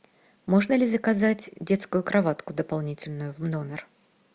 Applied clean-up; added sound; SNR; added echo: none; none; none; none.